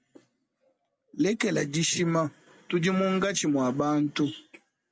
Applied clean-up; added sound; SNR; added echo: none; none; none; none.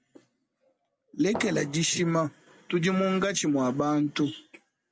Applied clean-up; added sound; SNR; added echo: none; Fireworks; 12 dB; none.